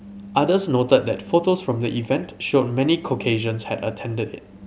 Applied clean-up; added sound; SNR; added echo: none; none; none; none.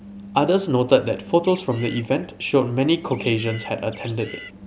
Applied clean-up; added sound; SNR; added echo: none; Bird; 18 dB; none.